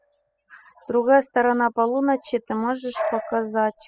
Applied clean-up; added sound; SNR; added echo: classical method spectral subtraction.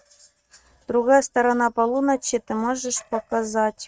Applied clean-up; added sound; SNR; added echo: neural mask model RNNoise.